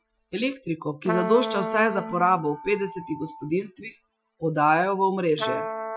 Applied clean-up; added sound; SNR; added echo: classical method Wiener filter.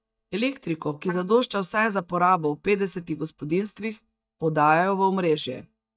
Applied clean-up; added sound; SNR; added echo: neural mask model DeepFilterNet 3.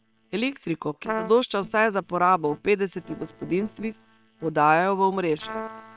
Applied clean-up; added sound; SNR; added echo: neural separator model SepFormer WHAM!.